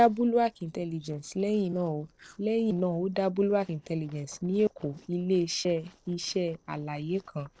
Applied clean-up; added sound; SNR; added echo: neural separator model SepFormer DNS4.